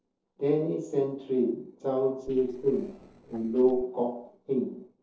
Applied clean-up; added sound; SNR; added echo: neural separator model SepFormer DNS4.